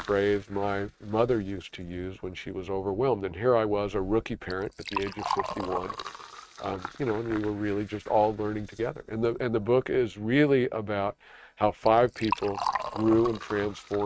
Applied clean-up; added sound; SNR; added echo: neural mask model RNNoise.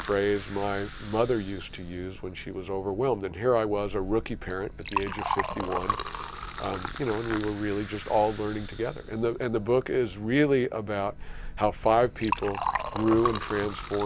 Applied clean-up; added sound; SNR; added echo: none; Liquid; 8 dB; none.